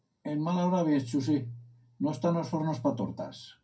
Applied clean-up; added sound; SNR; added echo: none; none; none; reverberation time 0.3 s.